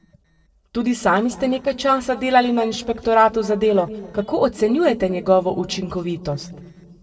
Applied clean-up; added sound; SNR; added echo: neural separator model SepFormer DNS4.